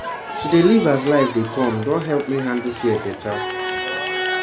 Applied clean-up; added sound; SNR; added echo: none; Crowd; 7 dB; none.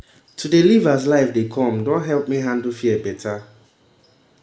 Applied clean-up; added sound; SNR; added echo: none; none; none; none.